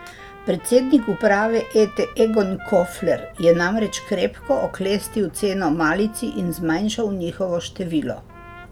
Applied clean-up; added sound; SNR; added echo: none; Trumpet; 20 dB; none.